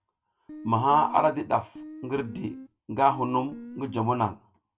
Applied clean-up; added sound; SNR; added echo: none; Guitar; 15 dB; reverberation time 0.1 s.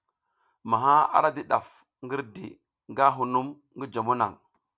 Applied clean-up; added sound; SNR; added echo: none; none; none; none.